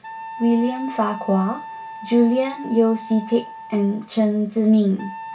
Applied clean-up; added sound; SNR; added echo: none; Wind instrument, woodwind instrument; 15 dB; reverberation time 0.2 s.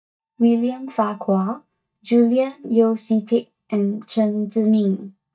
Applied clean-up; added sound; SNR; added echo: neural mask model DeepFilterNet 3.